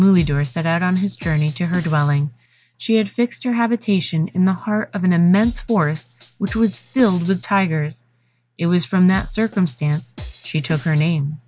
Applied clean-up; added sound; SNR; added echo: none; Drum kit; 16 dB; none.